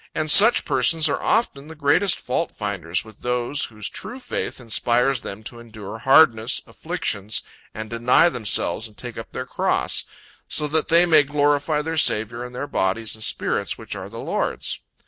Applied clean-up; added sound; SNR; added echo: none; none; none; none.